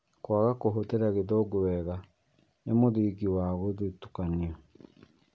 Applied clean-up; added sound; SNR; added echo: none; none; none; none.